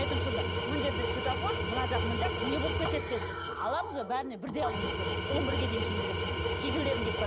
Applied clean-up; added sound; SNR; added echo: none; Tools; -4 dB; none.